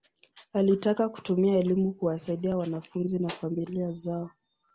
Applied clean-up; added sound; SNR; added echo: none; none; none; none.